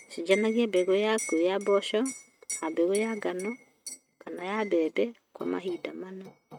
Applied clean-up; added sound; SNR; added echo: neural mask model RNNoise.